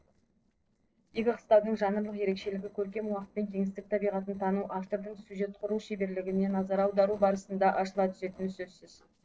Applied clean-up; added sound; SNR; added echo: neural separator model SepFormer DNS4.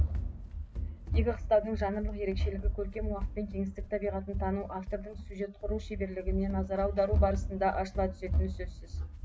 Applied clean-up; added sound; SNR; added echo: none; Run; 0 dB; none.